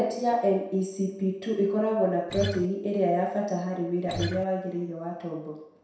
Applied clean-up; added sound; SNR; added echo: none; Acoustic guitar; 4 dB; reverberation time 0.7 s.